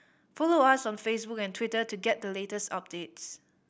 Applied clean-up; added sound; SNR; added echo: none; none; none; none.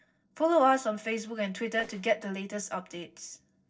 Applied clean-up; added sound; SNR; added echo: neural separator model SepFormer DNS4.